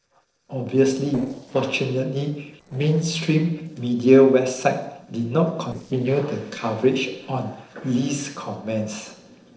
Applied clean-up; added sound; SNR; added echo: neural separator model SepFormer DNS4.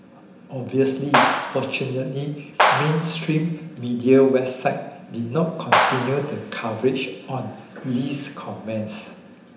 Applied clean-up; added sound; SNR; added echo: none; Clapping; -1 dB; reverberation time 0.8 s.